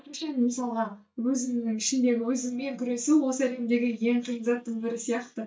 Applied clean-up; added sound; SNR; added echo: neural mask model DeepFilterNet 3.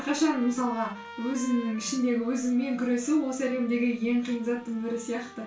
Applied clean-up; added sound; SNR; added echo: none; Trumpet; 19 dB; reverberation time 0.2 s.